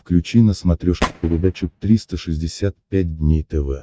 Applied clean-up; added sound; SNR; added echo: neural mask model RNNoise.